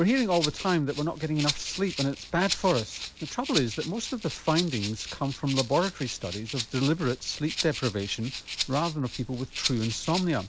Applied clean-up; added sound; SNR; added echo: none; Rattle (instrument); 8 dB; none.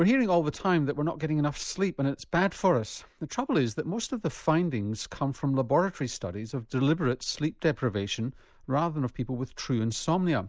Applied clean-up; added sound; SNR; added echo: none; none; none; none.